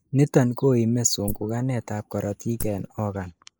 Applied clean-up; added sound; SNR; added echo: neural mask model Resemble Enhance denoiser.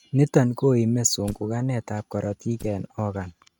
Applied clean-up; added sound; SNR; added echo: neural mask model RNNoise.